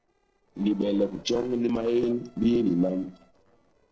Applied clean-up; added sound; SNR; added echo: neural separator model SepFormer DNS4.